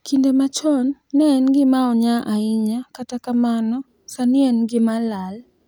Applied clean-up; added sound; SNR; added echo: none; none; none; none.